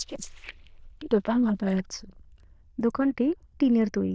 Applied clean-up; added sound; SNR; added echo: neural diffusion model UNIVERSE++.